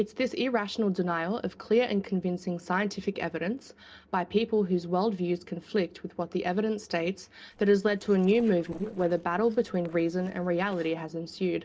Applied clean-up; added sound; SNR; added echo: neural separator model SepFormer DNS4.